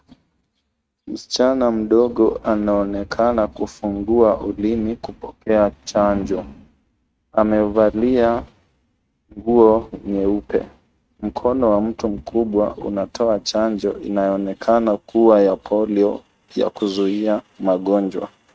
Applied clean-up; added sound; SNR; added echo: neural mask model RNNoise.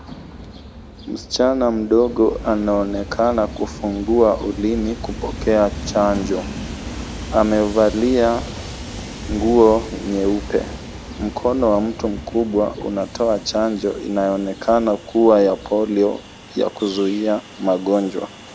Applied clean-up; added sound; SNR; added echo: none; Train; 13 dB; none.